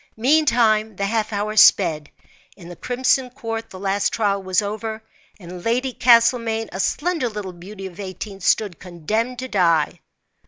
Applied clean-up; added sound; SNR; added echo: none; none; none; none.